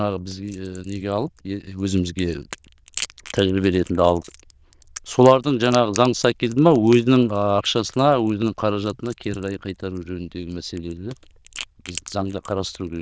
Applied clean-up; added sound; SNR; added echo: neural diffusion model UNIVERSE++.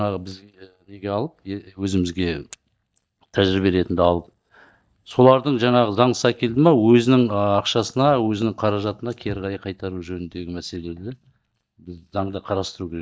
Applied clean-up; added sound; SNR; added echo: neural mask model DeepFilterNet 3.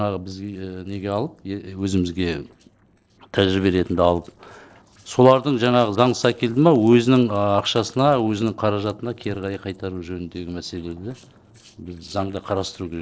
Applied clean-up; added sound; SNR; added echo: neural separator model SepFormer DNS4.